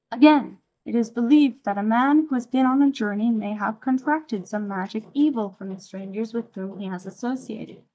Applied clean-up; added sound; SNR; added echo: neural mask model DeepFilterNet 3.